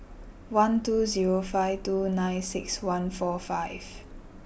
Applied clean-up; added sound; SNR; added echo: none; none; none; none.